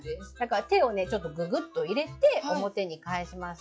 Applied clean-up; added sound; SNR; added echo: classical method log-MMSE.